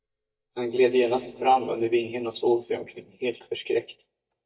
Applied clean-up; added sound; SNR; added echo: neural mask model DeepFilterNet 3.